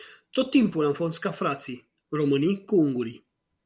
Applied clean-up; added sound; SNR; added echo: none; none; none; none.